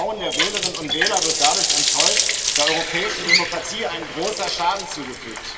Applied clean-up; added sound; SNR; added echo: none; Water tap, faucet; -3 dB; reverberation time 2.2 s.